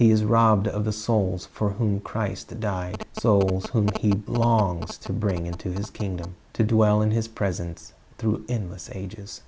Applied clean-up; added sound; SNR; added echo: none; Telephone; 14 dB; none.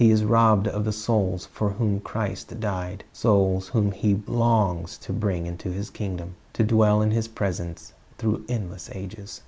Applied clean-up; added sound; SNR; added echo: none; none; none; none.